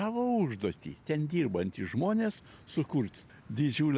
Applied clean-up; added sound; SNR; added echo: none; none; none; none.